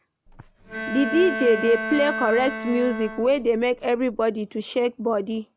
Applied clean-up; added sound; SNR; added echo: none; Bowed string instrument; 8 dB; none.